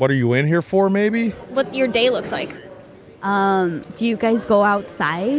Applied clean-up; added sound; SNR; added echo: none; none; none; none.